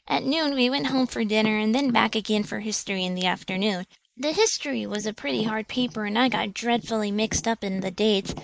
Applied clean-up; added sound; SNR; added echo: neural mask model Resemble Enhance denoiser.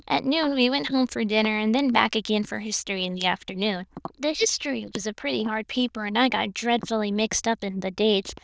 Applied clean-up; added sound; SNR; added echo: neural diffusion model UNIVERSE++.